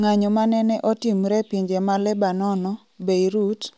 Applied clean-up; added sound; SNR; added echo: none; none; none; none.